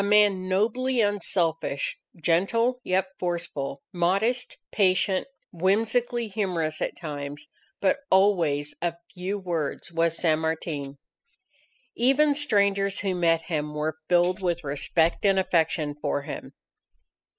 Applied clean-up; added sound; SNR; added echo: classical method spectral subtraction.